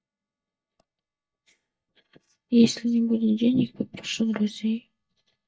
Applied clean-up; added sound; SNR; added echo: neural mask model DeepFilterNet 3.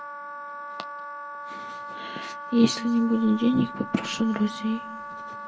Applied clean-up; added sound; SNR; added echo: none; Wind instrument, woodwind instrument; 10 dB; reverberation time 2.1 s.